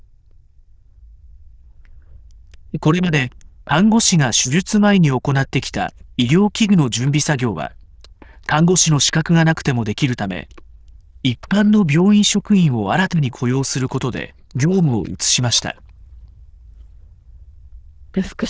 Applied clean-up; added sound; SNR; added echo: neural diffusion model UNIVERSE++.